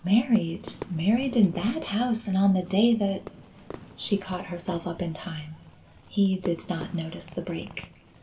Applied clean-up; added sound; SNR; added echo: none; Fireworks; 19 dB; reverberation time 1.3 s.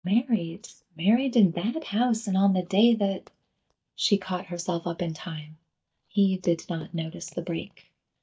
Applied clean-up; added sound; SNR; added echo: neural mask model DeepFilterNet 3.